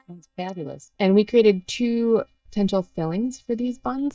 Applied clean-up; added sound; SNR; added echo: neural mask model DeepFilterNet 3.